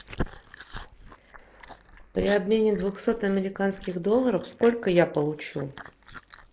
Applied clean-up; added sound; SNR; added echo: neural mask model Resemble Enhance denoiser.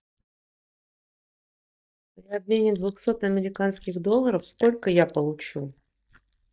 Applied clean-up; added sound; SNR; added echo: neural mask model DeepFilterNet 3.